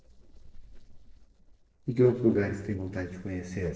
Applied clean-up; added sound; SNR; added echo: neural separator model SepFormer DNS4.